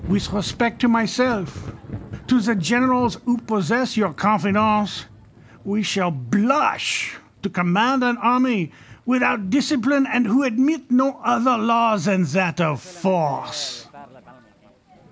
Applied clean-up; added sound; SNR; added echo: none; Thunder / Rain; 19 dB; none.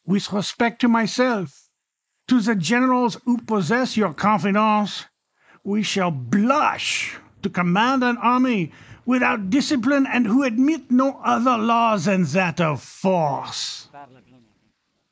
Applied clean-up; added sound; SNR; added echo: neural mask model Resemble Enhance denoiser.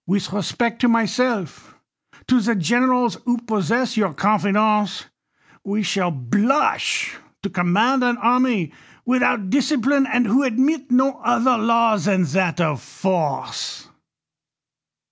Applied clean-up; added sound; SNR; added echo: none; none; none; none.